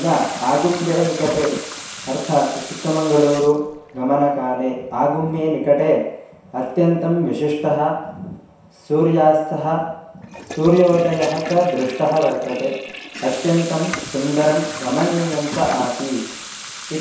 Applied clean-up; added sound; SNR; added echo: none; Toilet flush / Water tap, faucet; 14 dB; reverberation time 0.7 s.